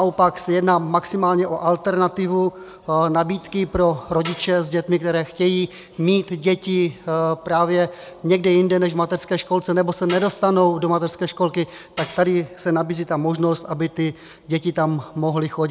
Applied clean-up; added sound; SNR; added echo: none; Tambourine; 19 dB; none.